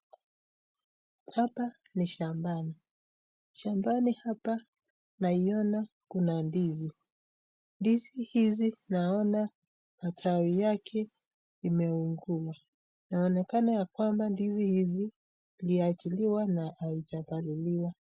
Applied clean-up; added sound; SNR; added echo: none; none; none; none.